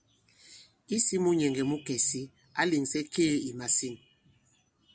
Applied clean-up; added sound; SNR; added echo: none; none; none; none.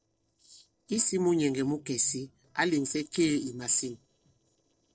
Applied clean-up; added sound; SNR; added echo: neural separator model SepFormer DNS4.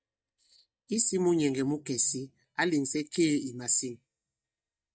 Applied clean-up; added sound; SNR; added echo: neural mask model DeepFilterNet 3.